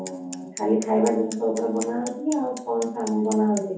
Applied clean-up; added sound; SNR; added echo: none; Bicycle; 16 dB; reverberation time 0.6 s.